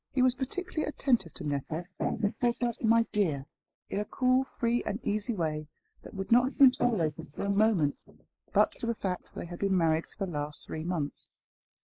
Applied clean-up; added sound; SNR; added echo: neural mask model Resemble Enhance denoiser.